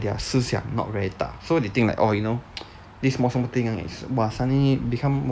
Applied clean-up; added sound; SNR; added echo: none; none; none; none.